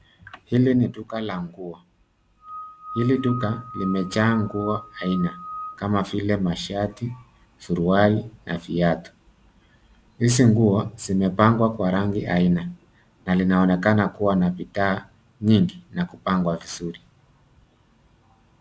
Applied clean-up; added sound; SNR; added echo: none; Screech / Glass; 12 dB; none.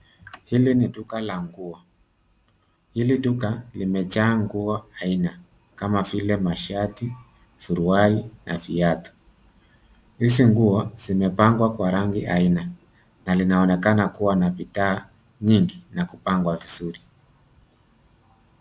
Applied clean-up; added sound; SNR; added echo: none; none; none; none.